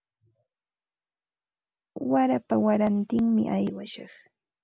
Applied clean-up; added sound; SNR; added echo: none; none; none; none.